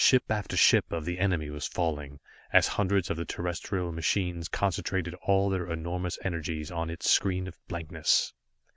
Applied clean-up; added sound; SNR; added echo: none; none; none; none.